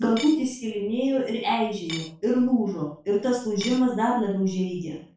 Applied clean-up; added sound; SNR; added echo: none; Cutlery, silverware / Dishes, pots, and pans; 14 dB; reverberation time 0.4 s.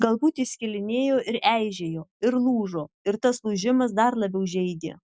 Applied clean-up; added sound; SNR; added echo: none; none; none; none.